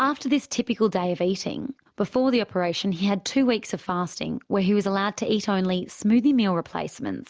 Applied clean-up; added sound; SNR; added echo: none; none; none; none.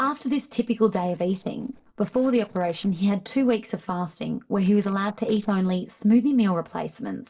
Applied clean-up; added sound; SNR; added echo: neural separator model SepFormer DNS4.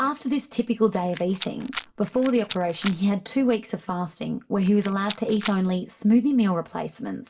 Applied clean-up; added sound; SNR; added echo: none; Rattle; 11 dB; reverberation time 0.2 s.